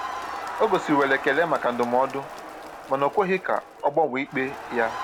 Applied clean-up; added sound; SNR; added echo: none; Crowd; 10 dB; none.